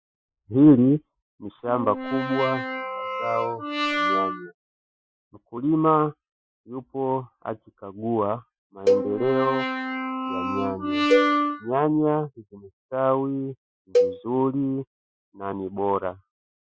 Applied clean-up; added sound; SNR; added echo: classical method Wiener filter.